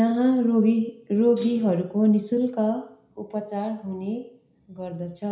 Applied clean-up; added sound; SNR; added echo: none; Thump, thud; 19 dB; reverberation time 0.5 s.